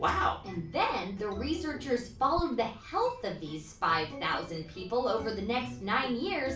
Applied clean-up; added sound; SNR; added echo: none; Bird vocalization, bird call, bird song; 18 dB; reverberation time 0.3 s.